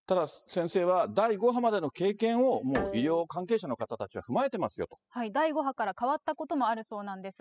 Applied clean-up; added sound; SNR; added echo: classical method spectral subtraction.